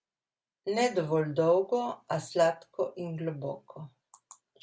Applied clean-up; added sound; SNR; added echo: none; none; none; none.